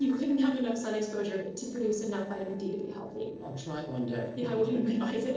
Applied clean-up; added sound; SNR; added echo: neural separator model SepFormer DNS4.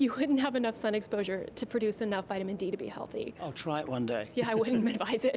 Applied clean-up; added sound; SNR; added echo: none; none; none; none.